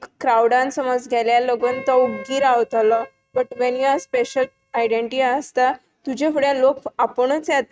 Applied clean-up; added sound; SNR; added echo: neural mask model RNNoise.